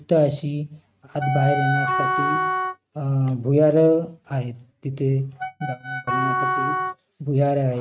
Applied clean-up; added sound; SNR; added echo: neural mask model RNNoise.